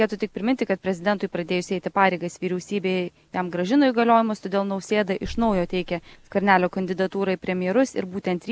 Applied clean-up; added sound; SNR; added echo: none; none; none; none.